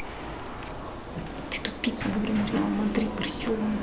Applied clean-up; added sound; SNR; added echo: none; Alarm; 5 dB; none.